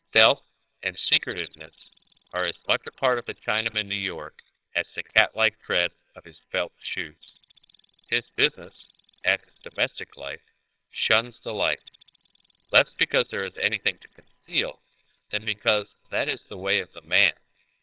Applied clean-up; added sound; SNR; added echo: neural separator model SepFormer WHAMR!.